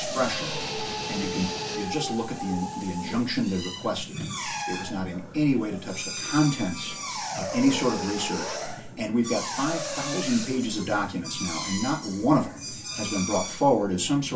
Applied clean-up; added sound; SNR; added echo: none; Drill; 7 dB; reverberation time 0.2 s.